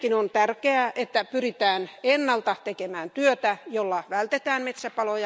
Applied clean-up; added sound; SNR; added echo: none; none; none; none.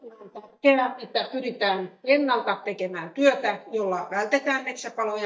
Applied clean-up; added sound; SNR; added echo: neural mask model DeepFilterNet 3.